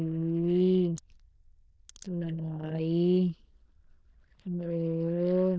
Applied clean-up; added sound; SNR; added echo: neural diffusion model UNIVERSE++.